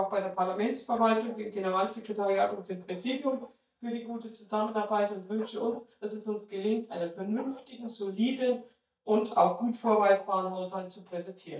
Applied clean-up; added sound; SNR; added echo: neural mask model DeepFilterNet 3.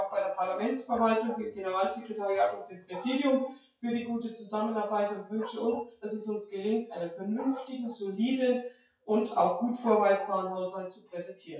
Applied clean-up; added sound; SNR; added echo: classical method WPE with log-MMSE.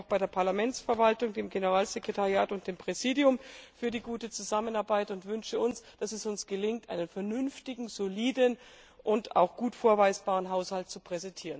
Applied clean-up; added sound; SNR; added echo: none; none; none; none.